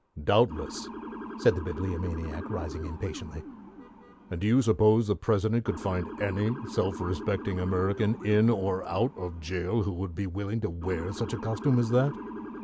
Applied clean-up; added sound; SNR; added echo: none; Motor vehicle (road) / Siren; 13 dB; none.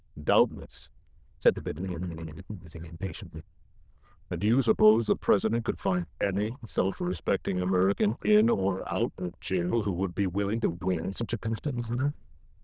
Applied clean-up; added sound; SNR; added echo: neural diffusion model UNIVERSE++.